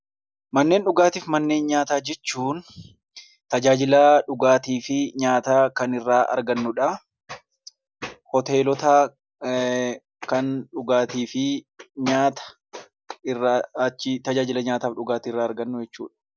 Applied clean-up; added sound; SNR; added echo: none; none; none; none.